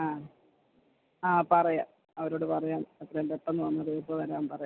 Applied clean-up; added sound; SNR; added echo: none; none; none; none.